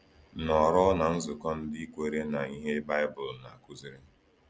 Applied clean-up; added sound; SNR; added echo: none; none; none; none.